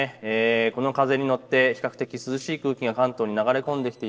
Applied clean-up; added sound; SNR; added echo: neural separator model SepFormer DNS4.